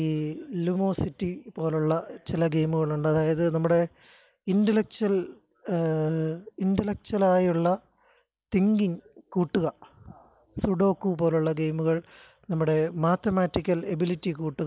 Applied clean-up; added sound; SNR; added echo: none; none; none; none.